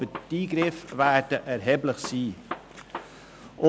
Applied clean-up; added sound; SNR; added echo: none; Gunshot, gunfire; 14 dB; none.